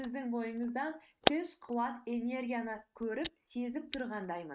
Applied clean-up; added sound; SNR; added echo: neural mask model RNNoise.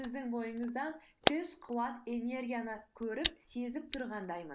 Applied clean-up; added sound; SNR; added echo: none; Camera; 0 dB; none.